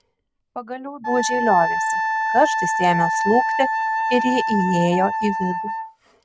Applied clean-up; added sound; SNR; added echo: none; Wind instrument, woodwind instrument; 1 dB; none.